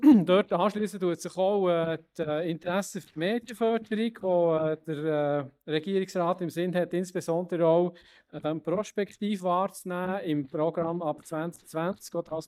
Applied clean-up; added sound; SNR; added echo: neural mask model DeepFilterNet 3.